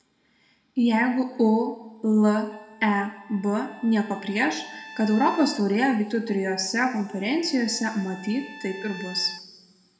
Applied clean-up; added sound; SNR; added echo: none; Trumpet; 19 dB; reverberation time 1.0 s.